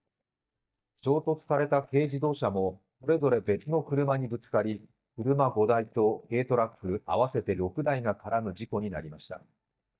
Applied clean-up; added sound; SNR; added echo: neural mask model DeepFilterNet 3.